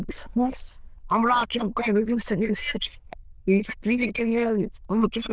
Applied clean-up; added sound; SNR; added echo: neural diffusion model UNIVERSE++.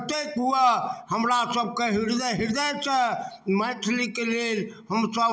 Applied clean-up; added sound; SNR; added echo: none; none; none; none.